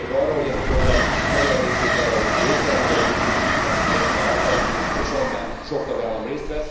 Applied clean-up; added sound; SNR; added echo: none; Train; -4 dB; reverberation time 1.0 s.